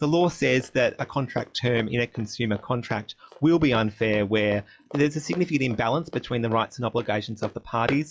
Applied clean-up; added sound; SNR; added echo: classical method log-MMSE.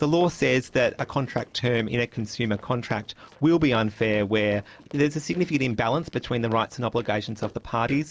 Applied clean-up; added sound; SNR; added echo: neural separator model SepFormer DNS4.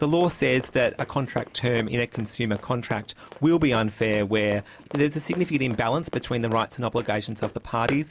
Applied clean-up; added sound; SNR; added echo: none; Run; 15 dB; none.